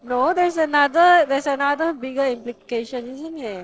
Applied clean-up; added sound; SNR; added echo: neural separator model SepFormer DNS4.